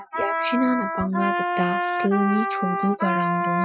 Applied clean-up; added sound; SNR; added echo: classical method Wiener filter.